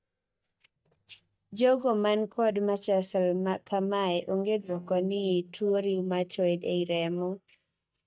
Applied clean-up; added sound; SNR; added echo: neural mask model DeepFilterNet 3.